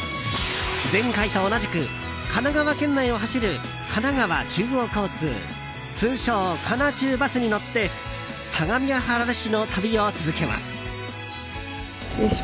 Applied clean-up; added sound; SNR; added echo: none; none; none; none.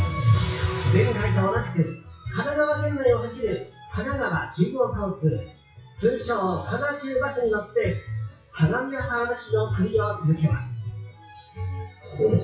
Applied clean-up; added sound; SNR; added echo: classical method WPE with log-MMSE.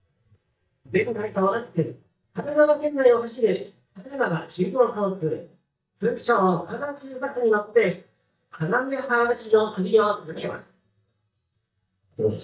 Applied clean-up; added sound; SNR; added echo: neural mask model DeepFilterNet 3.